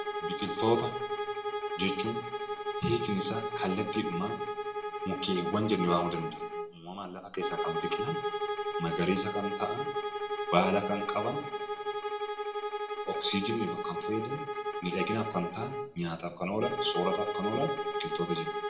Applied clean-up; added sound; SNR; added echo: none; Bowed string instrument; 3 dB; reverberation time 0.5 s.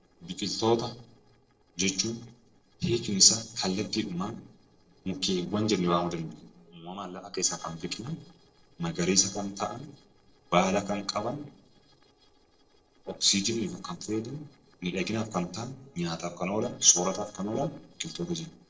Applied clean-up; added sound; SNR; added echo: neural separator model SepFormer DNS4.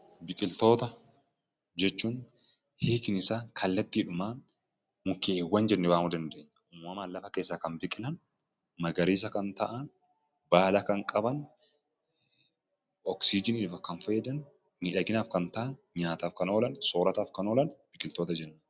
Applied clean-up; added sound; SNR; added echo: none; none; none; none.